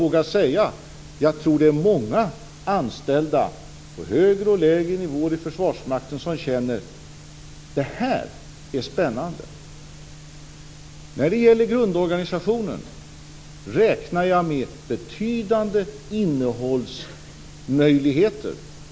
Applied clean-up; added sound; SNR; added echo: none; none; none; none.